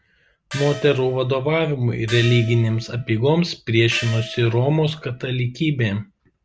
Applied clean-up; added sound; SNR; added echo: none; Gong; 17 dB; none.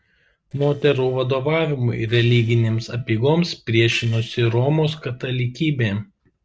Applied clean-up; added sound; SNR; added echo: neural separator model SepFormer DNS4.